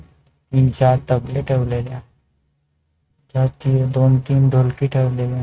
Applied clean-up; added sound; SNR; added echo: neural mask model RNNoise.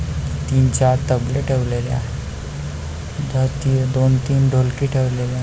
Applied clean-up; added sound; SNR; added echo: none; none; none; none.